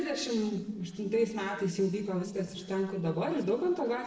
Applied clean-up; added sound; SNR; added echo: neural separator model SepFormer DNS4.